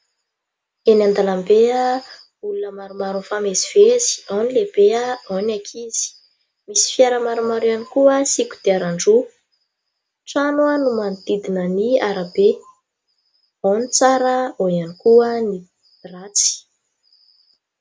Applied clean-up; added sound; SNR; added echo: none; none; none; none.